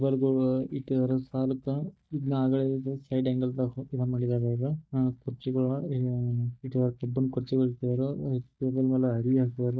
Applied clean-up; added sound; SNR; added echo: neural mask model DeepFilterNet 3.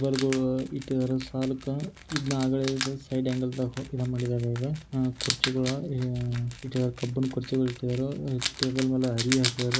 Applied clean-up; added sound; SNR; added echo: none; Wild animals; 9 dB; none.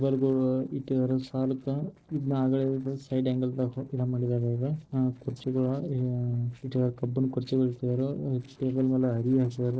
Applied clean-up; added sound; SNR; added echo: neural separator model SepFormer DNS4.